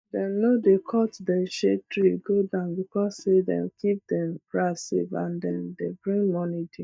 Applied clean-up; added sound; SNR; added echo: neural mask model DeepFilterNet 3.